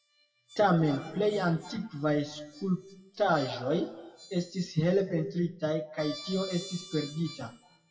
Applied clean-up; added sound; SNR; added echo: classical method WPE with log-MMSE.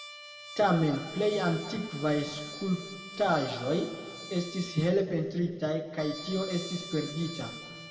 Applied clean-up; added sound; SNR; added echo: none; Trumpet; 14 dB; reverberation time 2.2 s.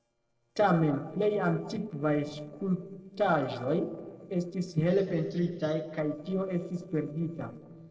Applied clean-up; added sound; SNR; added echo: neural separator model SepFormer DNS4.